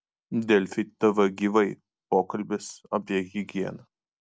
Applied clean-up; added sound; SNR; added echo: none; none; none; none.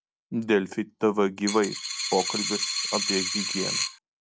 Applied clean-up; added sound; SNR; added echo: none; Coin (dropping); 2 dB; none.